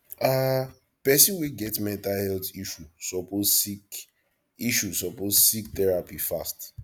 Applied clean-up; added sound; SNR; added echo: none; none; none; none.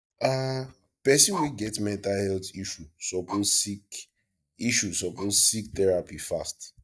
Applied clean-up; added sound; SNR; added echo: neural mask model DeepFilterNet 3.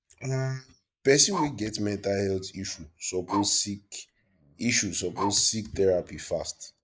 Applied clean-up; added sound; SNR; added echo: neural mask model Resemble Enhance denoiser.